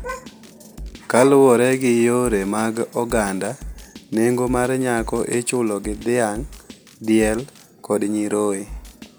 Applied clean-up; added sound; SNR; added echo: none; Drum kit; 18 dB; none.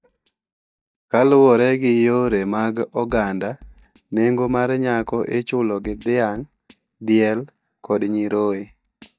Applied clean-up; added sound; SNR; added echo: neural mask model DeepFilterNet 3.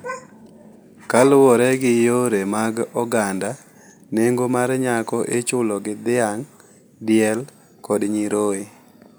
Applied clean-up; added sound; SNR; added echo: none; none; none; none.